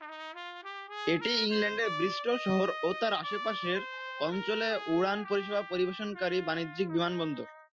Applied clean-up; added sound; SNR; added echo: classical method Wiener filter.